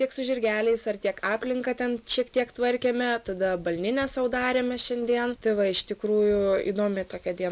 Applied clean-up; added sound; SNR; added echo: none; none; none; none.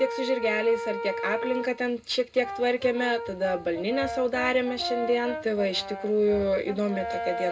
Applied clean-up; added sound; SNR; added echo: none; Brass instrument; 8 dB; reverberation time 0.2 s.